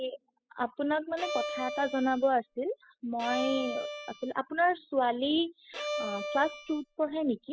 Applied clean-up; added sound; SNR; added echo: classical method spectral subtraction.